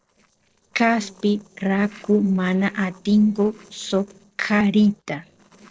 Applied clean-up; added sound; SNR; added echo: neural separator model SepFormer DNS4.